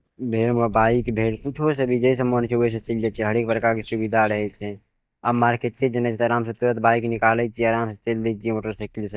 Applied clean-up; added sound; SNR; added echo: neural mask model DeepFilterNet 3.